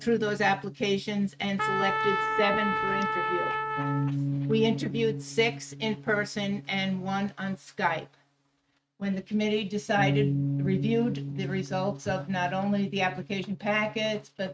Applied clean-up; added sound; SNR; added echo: neural mask model RNNoise.